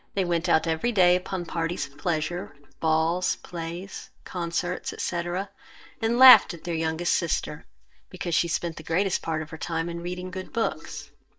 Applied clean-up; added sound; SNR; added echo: neural mask model DeepFilterNet 3.